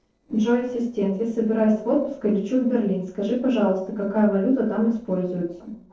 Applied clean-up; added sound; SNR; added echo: neural separator model SepFormer DNS4.